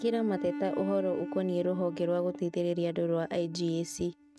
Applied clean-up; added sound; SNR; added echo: neural mask model RNNoise.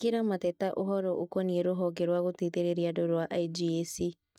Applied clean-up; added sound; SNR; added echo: neural mask model DeepFilterNet 3.